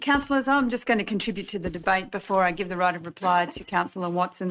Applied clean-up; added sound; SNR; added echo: neural mask model RNNoise.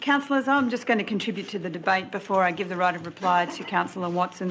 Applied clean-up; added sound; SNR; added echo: none; none; none; none.